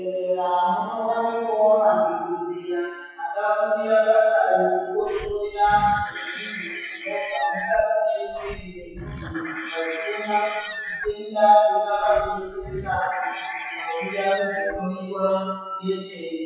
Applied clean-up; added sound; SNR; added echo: classical method WPE with log-MMSE.